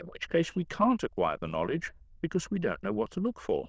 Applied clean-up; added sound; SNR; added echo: neural diffusion model UNIVERSE++.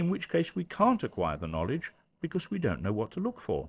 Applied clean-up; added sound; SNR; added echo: neural separator model SepFormer DNS4.